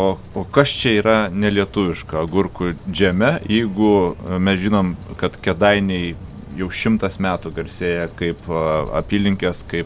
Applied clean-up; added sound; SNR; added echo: none; Rain; 19 dB; none.